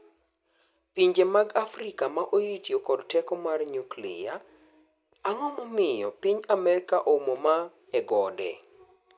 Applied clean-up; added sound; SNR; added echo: none; none; none; none.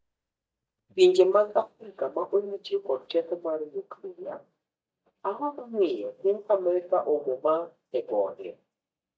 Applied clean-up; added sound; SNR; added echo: neural mask model DeepFilterNet 3.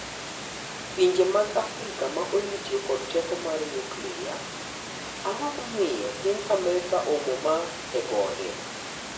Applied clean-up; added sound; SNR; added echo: none; Water; 8 dB; reverberation time 0.5 s.